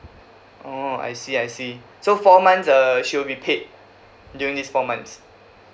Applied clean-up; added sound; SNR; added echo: none; none; none; none.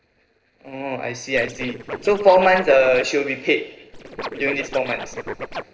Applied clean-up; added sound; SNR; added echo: neural separator model SepFormer DNS4.